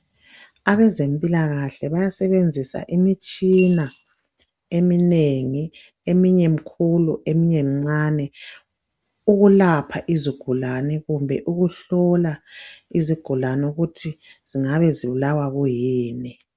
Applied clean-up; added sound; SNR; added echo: none; Coin (dropping) / Glass; 19 dB; none.